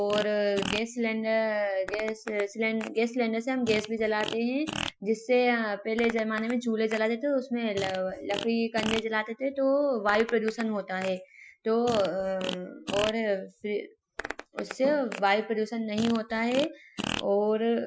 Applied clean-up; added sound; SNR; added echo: classical method Wiener filter.